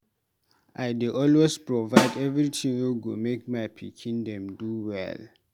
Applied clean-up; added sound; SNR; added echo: none; Snare drum; 1 dB; none.